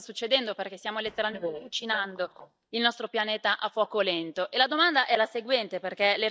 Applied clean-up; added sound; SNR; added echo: neural mask model DeepFilterNet 3.